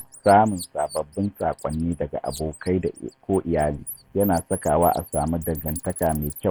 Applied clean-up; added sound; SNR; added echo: none; Bird; 16 dB; none.